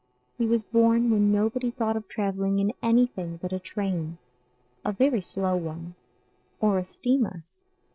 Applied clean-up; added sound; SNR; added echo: neural separator model SepFormer DNS4.